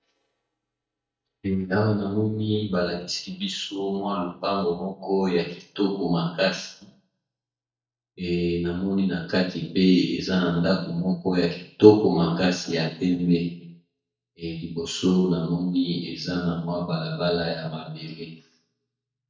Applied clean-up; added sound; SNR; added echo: neural mask model DeepFilterNet 3.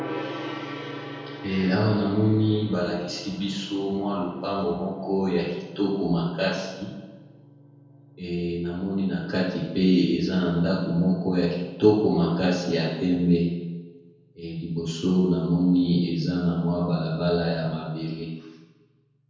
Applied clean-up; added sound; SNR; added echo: none; Gong; 18 dB; reverberation time 1.2 s.